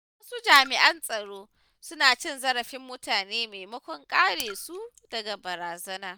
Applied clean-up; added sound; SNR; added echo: none; Raindrop / Splash, splatter; 19 dB; none.